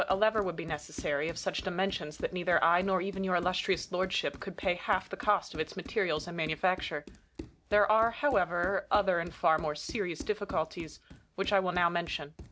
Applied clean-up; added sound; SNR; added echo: none; Run; 17 dB; none.